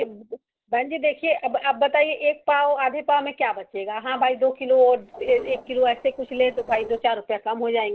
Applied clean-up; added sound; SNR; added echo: neural separator model SepFormer DNS4.